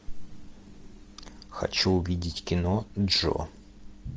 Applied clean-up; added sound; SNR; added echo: none; none; none; none.